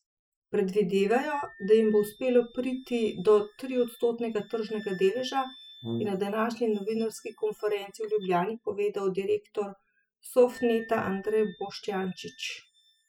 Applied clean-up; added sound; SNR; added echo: classical method spectral subtraction.